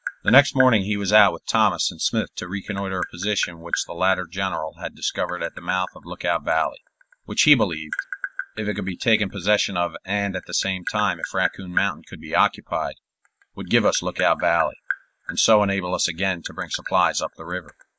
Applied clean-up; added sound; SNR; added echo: none; Tap; 12 dB; none.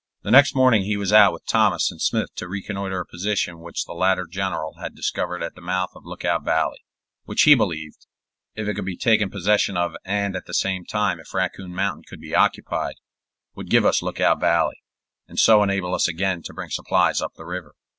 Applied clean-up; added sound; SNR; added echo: none; none; none; none.